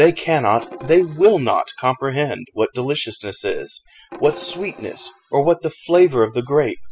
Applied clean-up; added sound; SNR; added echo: classical method spectral subtraction.